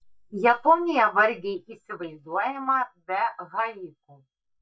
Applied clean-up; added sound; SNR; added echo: neural mask model DeepFilterNet 3.